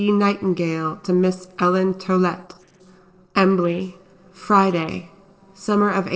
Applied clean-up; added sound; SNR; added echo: neural separator model SepFormer DNS4.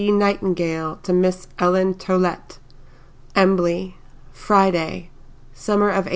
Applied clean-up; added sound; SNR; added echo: none; none; none; none.